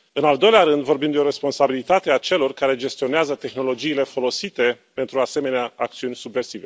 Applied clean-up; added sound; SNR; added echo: none; none; none; none.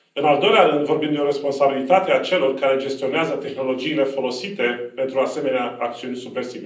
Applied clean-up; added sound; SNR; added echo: none; none; none; reverberation time 0.6 s.